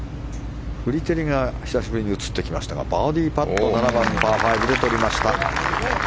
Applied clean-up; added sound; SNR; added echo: none; none; none; none.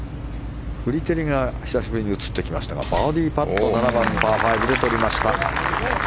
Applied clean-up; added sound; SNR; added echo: none; Slam; 13 dB; none.